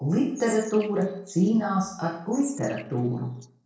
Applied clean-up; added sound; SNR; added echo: neural separator model SepFormer DNS4.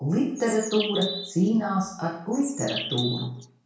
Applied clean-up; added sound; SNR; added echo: none; Bird; 8 dB; reverberation time 0.6 s.